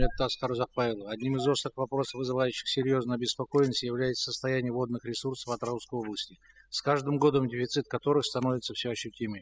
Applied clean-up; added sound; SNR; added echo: classical method spectral subtraction.